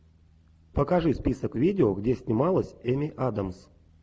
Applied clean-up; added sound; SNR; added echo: none; none; none; none.